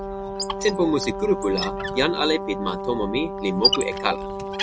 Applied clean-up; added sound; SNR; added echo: none; Brass instrument + Squeak; 3 dB; none.